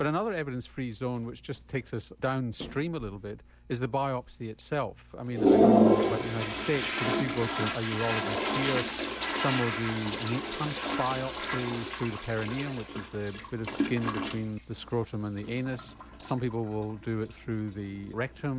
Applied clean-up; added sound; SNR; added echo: none; Toilet flush; -1 dB; none.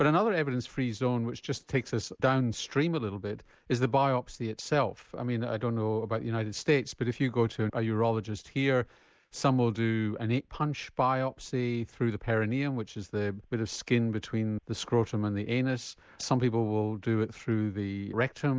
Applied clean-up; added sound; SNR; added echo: none; none; none; none.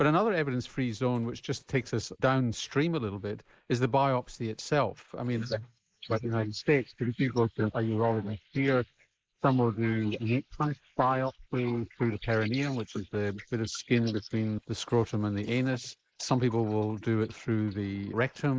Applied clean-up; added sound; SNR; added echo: neural mask model Resemble Enhance denoiser.